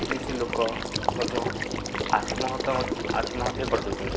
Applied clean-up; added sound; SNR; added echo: none; Water / Liquid; -1 dB; none.